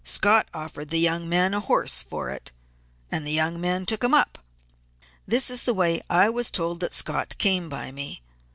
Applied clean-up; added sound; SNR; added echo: none; none; none; none.